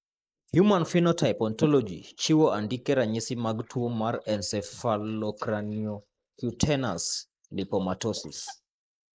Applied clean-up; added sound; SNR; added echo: neural mask model Resemble Enhance denoiser.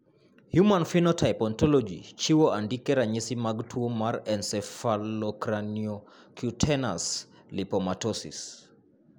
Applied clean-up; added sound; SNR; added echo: none; none; none; none.